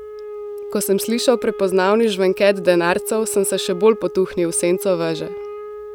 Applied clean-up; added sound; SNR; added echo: none; Wind instrument, woodwind instrument; 12 dB; none.